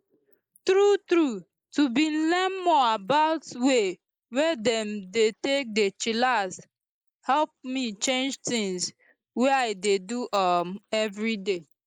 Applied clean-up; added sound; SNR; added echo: neural mask model Resemble Enhance denoiser.